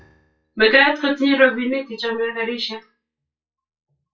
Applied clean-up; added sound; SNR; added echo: classical method WPE with log-MMSE.